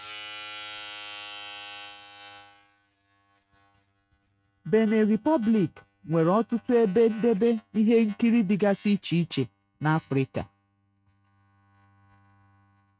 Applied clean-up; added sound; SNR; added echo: neural mask model RNNoise.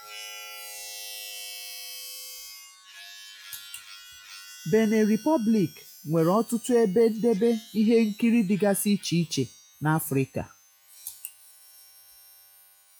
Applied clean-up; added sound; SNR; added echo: classical method log-MMSE.